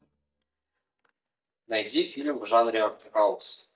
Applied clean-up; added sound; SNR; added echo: neural mask model DeepFilterNet 3.